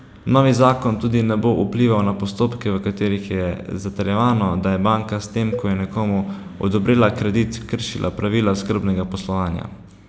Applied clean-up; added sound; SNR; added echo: none; Cowbell; 16 dB; none.